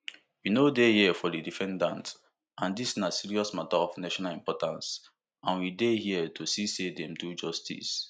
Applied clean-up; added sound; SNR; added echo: none; none; none; none.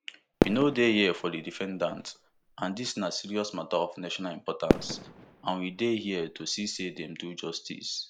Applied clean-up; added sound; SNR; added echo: none; Fireworks; 3 dB; none.